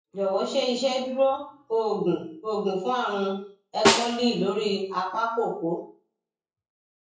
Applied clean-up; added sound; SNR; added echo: classical method WPE with log-MMSE.